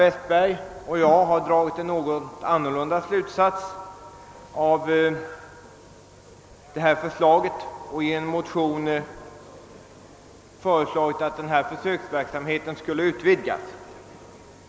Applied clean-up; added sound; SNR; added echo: none; none; none; none.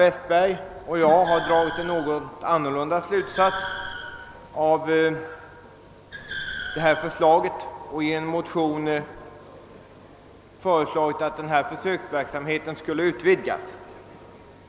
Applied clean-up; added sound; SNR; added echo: none; Car; 12 dB; none.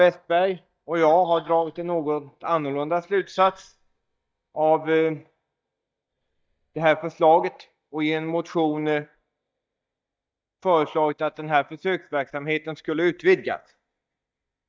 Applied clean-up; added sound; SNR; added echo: neural mask model DeepFilterNet 3.